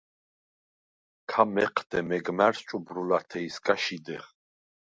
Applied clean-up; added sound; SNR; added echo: none; none; none; none.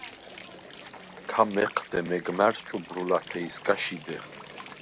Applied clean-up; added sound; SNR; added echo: none; Water; 15 dB; none.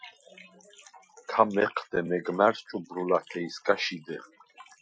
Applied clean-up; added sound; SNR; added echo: classical method Wiener filter.